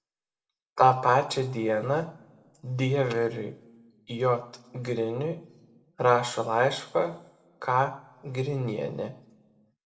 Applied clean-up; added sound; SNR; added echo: none; none; none; reverberation time 0.6 s.